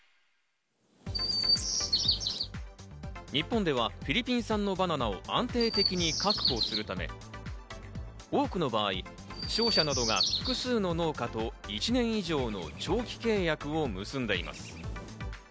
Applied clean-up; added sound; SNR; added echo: none; Chirp, tweet; 4 dB; none.